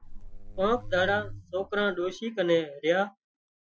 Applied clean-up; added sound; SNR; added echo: classical method Wiener filter.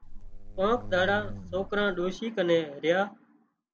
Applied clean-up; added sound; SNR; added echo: none; Buzz; 9 dB; none.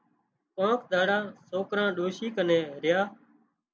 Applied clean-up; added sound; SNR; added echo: none; none; none; none.